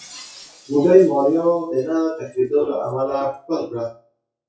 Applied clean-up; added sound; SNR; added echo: classical method WPE with log-MMSE.